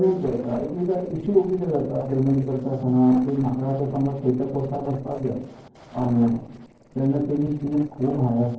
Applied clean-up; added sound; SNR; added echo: neural separator model SepFormer DNS4.